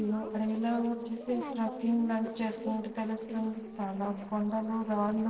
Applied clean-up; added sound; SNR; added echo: neural separator model SepFormer DNS4.